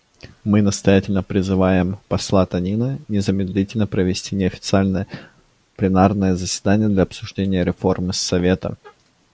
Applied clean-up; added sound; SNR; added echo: none; none; none; none.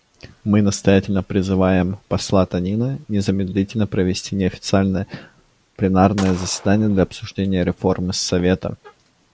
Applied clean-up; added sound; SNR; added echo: none; Gunshot, gunfire; 18 dB; none.